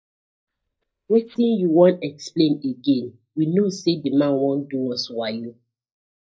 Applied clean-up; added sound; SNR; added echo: neural mask model DeepFilterNet 3.